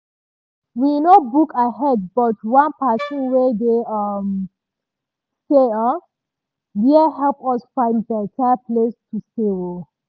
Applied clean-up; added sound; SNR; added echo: none; Wind instrument, woodwind instrument; 13 dB; none.